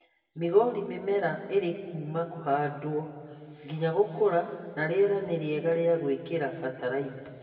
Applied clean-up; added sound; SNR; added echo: none; none; none; reverberation time 1.8 s.